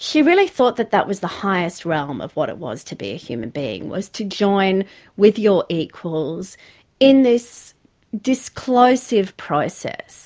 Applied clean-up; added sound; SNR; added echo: none; none; none; none.